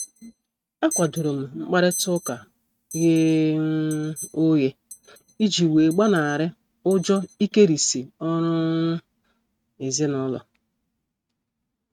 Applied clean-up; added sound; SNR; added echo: neural mask model RNNoise.